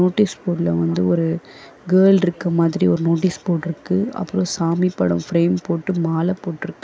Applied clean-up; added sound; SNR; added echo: none; none; none; none.